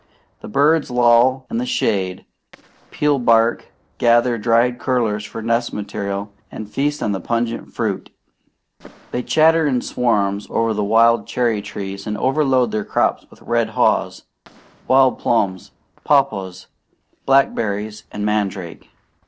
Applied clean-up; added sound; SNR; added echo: neural separator model SepFormer DNS4.